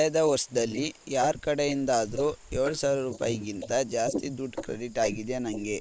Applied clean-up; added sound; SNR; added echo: neural mask model Resemble Enhance denoiser.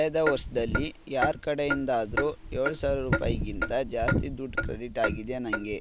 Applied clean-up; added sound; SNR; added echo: none; Clock; 6 dB; none.